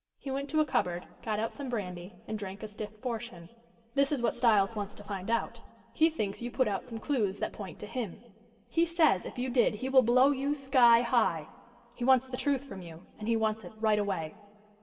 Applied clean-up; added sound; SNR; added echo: none; Water / Splash, splatter; 14 dB; reverberation time 1.6 s.